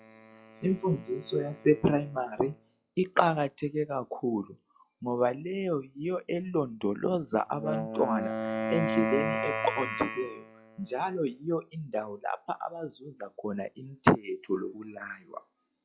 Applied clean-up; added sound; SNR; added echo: classical method log-MMSE.